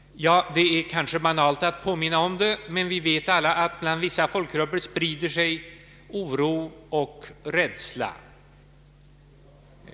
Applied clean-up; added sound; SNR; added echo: none; none; none; none.